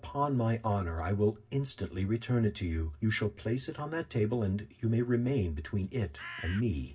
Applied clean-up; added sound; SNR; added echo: none; Bird; 11 dB; reverberation time 0.4 s.